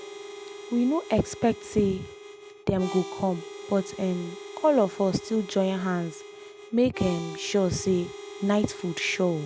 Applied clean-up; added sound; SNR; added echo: none; Harmonica; 13 dB; none.